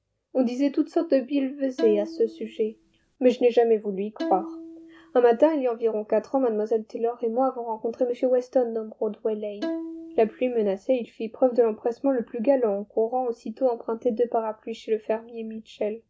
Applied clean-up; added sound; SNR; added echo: none; Bowed string instrument; 10 dB; none.